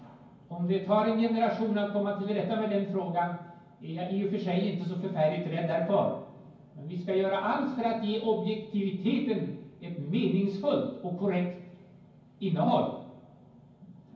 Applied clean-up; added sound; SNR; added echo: none; none; none; reverberation time 0.9 s.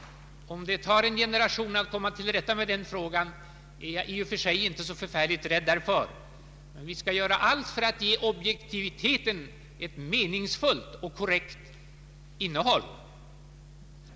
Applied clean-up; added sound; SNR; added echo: none; none; none; none.